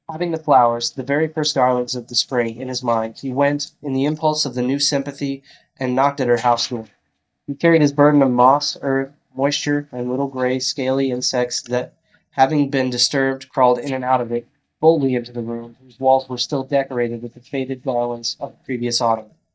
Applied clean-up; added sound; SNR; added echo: neural mask model DeepFilterNet 3.